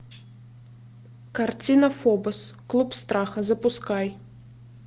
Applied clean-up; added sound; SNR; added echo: none; Tambourine; 15 dB; none.